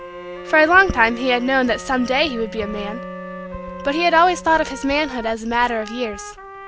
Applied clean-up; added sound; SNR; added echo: none; Bowed string instrument + Trumpet; 14 dB; none.